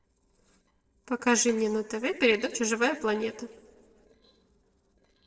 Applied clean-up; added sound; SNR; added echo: neural separator model SepFormer DNS4.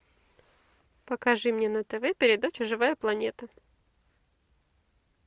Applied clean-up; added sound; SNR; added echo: none; none; none; none.